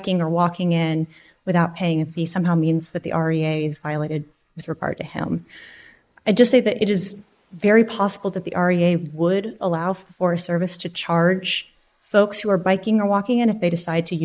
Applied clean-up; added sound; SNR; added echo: neural mask model Resemble Enhance denoiser.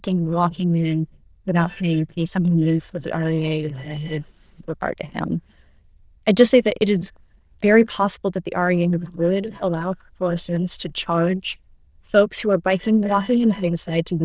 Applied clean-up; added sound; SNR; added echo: neural diffusion model UNIVERSE++.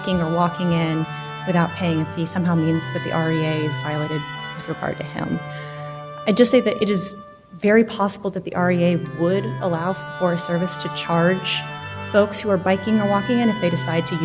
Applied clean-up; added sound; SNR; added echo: none; Musical instrument; 10 dB; none.